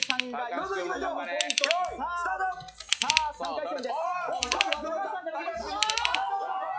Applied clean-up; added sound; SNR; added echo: classical method log-MMSE.